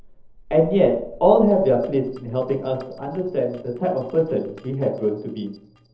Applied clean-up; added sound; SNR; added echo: neural separator model SepFormer DNS4.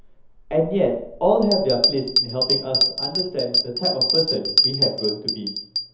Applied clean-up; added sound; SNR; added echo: none; Bell; 0 dB; reverberation time 0.7 s.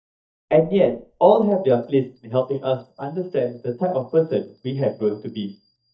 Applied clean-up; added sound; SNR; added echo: neural mask model DeepFilterNet 3.